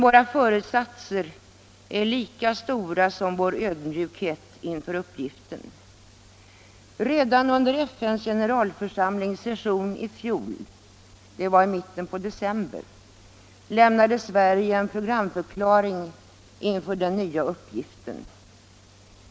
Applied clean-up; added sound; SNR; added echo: none; none; none; none.